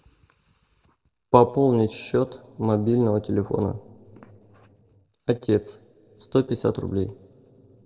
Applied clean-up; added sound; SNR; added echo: none; none; none; reverberation time 1.1 s.